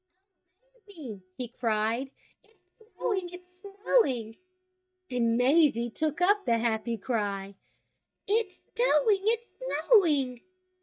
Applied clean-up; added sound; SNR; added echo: neural mask model DeepFilterNet 3.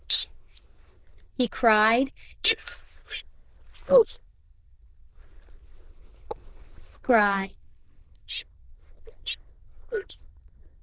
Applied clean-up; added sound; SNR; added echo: neural diffusion model UNIVERSE++.